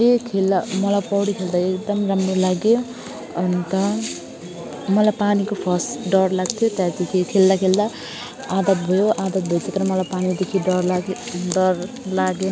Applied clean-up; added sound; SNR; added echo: none; none; none; none.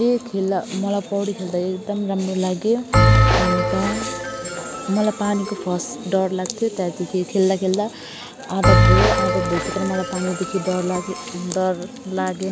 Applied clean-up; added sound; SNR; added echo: none; Bell; 0 dB; none.